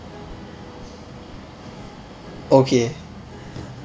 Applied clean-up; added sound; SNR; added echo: none; Guitar; 19 dB; none.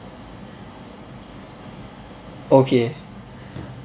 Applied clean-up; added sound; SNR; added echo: none; none; none; none.